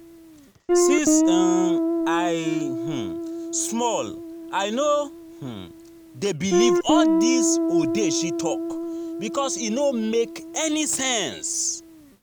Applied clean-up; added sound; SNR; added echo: none; Guitar; -2 dB; none.